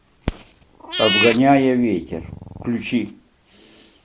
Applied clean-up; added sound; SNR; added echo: none; Meow / Purr; 5 dB; none.